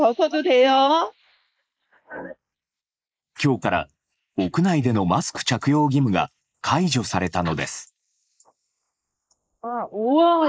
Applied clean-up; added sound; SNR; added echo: neural mask model Resemble Enhance denoiser.